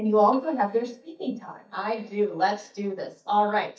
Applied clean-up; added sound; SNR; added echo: neural mask model DeepFilterNet 3.